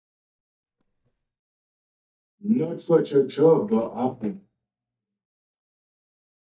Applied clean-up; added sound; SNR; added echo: neural mask model DeepFilterNet 3.